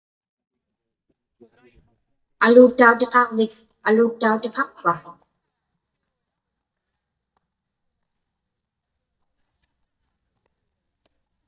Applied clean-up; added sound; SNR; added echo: neural mask model DeepFilterNet 3.